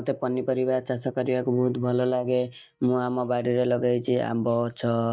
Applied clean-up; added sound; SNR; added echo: neural mask model DeepFilterNet 3.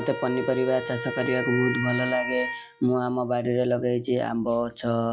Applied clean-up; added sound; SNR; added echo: classical method log-MMSE.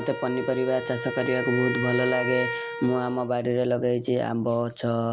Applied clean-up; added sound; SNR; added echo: none; Wind instrument, woodwind instrument; 8 dB; none.